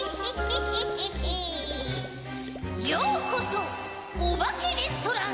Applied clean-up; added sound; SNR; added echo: none; none; none; none.